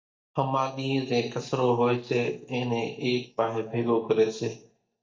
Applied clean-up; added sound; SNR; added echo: neural mask model DeepFilterNet 3.